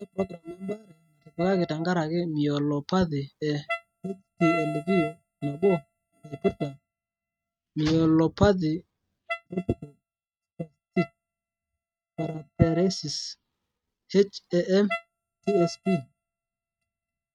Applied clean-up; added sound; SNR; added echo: neural mask model RNNoise.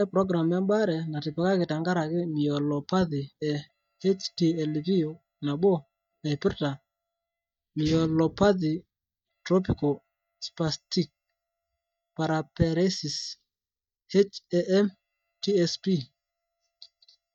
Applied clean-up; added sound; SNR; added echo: neural mask model DeepFilterNet 3.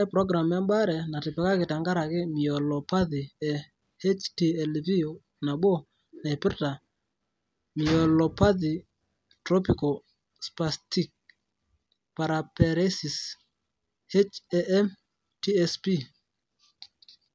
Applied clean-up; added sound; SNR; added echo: none; none; none; none.